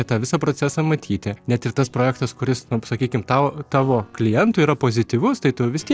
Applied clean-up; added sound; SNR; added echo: neural separator model SepFormer DNS4.